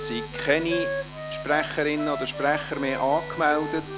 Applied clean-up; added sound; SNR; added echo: none; Wind instrument, woodwind instrument; 8 dB; none.